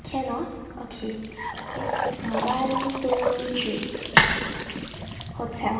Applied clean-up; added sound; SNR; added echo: none; Trickle, dribble / Bathtub (filling or washing) / Sink (filling or washing) / Gurgling; 5 dB; reverberation time 1.4 s.